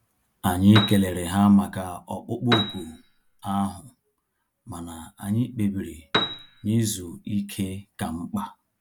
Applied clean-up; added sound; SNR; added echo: none; Piano; 5 dB; none.